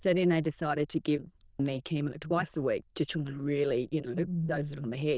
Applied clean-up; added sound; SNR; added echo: neural diffusion model UNIVERSE++.